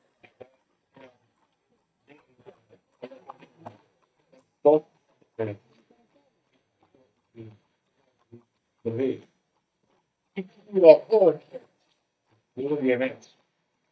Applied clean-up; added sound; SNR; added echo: neural mask model DeepFilterNet 3.